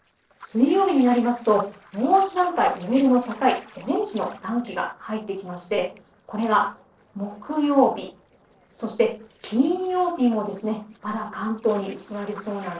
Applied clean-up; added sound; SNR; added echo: neural separator model SepFormer DNS4.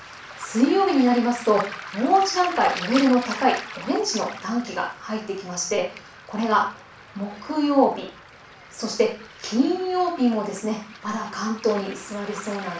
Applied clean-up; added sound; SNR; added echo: none; Waves, surf; 14 dB; reverberation time 0.3 s.